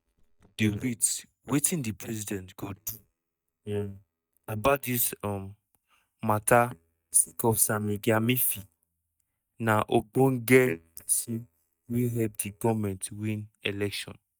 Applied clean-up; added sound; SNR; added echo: neural mask model DeepFilterNet 3.